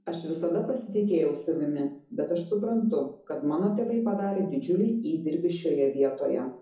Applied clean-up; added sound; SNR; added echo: none; none; none; reverberation time 0.6 s.